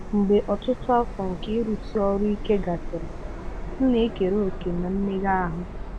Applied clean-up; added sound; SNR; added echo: none; Subway, metro, underground; 7 dB; none.